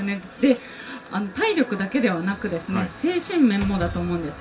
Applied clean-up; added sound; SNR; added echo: none; Slam; 16 dB; reverberation time 0.2 s.